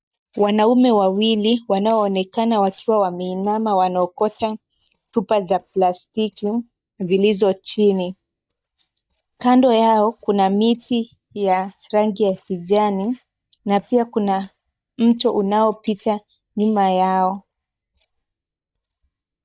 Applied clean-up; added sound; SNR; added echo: neural mask model DeepFilterNet 3.